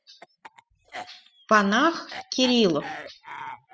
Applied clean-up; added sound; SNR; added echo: classical method spectral subtraction.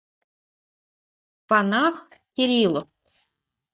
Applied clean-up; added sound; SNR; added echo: neural mask model DeepFilterNet 3.